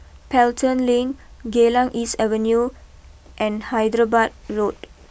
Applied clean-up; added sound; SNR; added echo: none; none; none; none.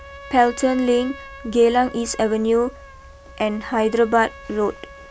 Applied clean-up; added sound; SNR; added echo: none; Trumpet; 19 dB; none.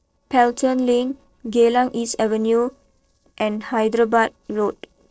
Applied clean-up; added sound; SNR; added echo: neural separator model SepFormer DNS4.